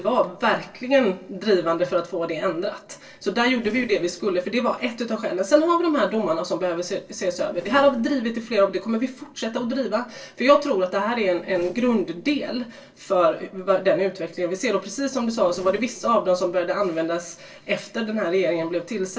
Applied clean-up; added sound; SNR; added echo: neural separator model SepFormer DNS4.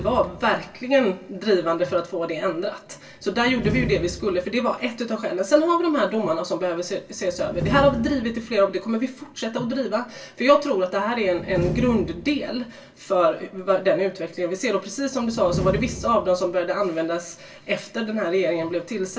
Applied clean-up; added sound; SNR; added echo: none; Slam; 12 dB; reverberation time 0.2 s.